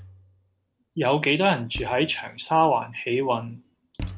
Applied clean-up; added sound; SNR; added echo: none; Thump, thud; 17 dB; none.